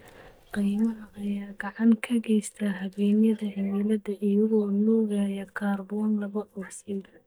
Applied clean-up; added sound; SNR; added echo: neural mask model DeepFilterNet 3.